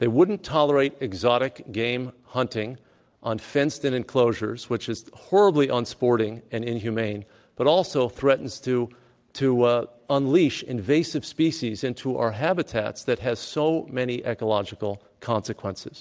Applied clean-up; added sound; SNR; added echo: none; none; none; none.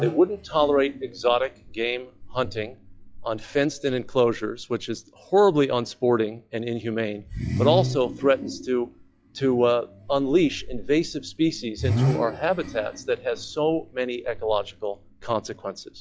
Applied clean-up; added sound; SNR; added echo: classical method log-MMSE.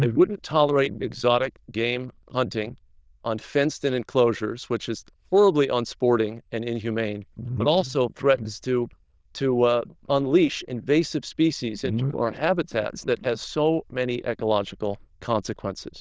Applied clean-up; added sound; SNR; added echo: neural diffusion model UNIVERSE++.